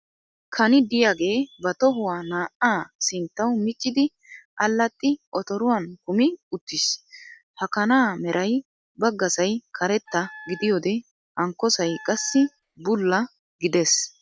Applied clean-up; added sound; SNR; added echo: none; Wind instrument, woodwind instrument; 19 dB; none.